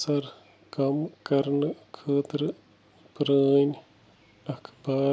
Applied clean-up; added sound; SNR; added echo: none; none; none; none.